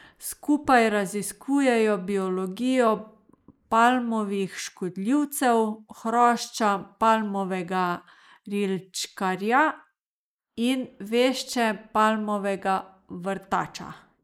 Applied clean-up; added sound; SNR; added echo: neural mask model Resemble Enhance denoiser.